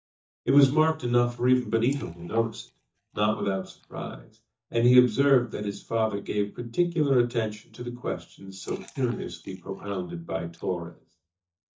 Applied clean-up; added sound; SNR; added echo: neural mask model DeepFilterNet 3.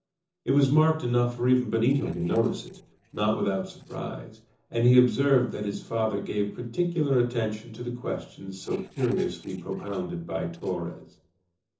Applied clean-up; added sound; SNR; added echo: neural separator model SepFormer DNS4.